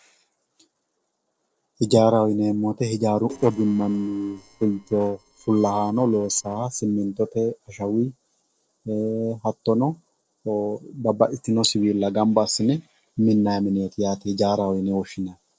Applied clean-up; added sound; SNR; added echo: neural separator model SepFormer DNS4.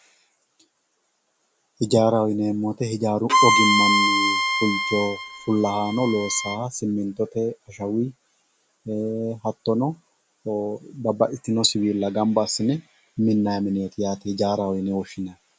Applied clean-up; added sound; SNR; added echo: none; Bowed string instrument; -2 dB; none.